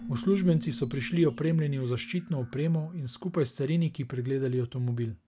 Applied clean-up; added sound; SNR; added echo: none; Chime + Keyboard (musical); 10 dB; none.